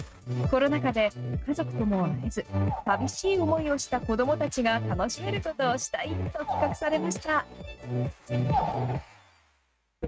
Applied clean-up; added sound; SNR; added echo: neural mask model RNNoise.